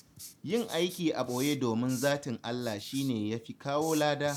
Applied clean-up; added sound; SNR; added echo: none; Writing; 16 dB; none.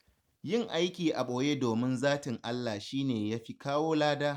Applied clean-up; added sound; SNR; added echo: none; none; none; none.